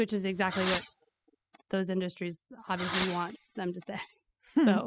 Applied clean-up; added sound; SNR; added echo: classical method spectral subtraction.